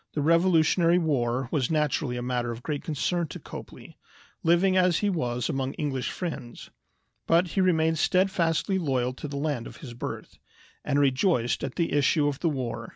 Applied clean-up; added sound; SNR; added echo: none; none; none; none.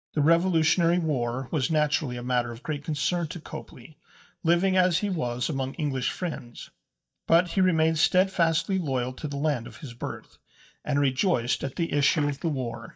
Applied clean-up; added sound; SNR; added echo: neural mask model DeepFilterNet 3.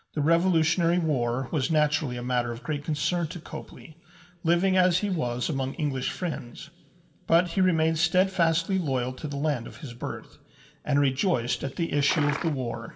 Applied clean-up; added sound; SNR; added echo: none; Liquid; 7 dB; reverberation time 1.4 s.